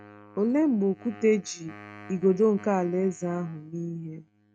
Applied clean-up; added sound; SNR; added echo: neural mask model RNNoise.